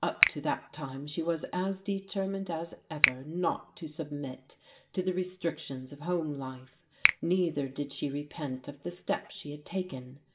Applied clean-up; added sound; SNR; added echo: none; Finger snapping; 2 dB; reverberation time 0.6 s.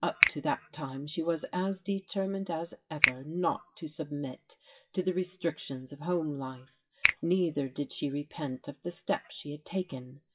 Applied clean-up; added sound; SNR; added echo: classical method WPE with log-MMSE.